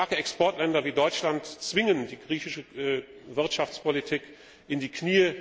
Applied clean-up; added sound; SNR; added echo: none; none; none; none.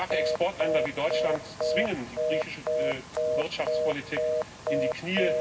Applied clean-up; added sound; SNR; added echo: none; Telephone; -3 dB; reverberation time 0.4 s.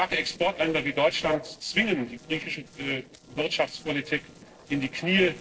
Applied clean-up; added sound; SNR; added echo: neural separator model SepFormer DNS4.